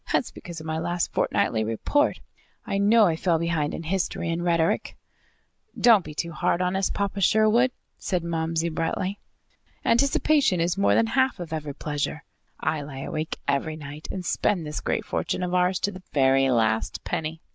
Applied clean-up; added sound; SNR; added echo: none; none; none; none.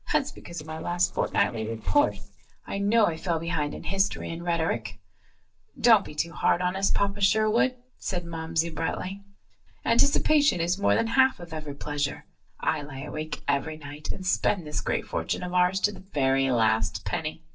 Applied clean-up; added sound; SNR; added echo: neural separator model SepFormer DNS4.